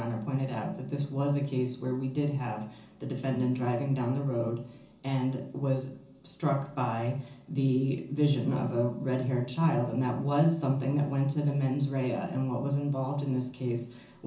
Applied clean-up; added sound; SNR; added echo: none; none; none; reverberation time 0.7 s.